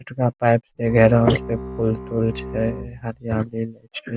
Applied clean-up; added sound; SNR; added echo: none; Bowed string instrument; 12 dB; none.